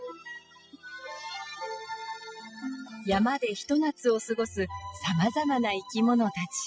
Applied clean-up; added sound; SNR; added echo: classical method spectral subtraction.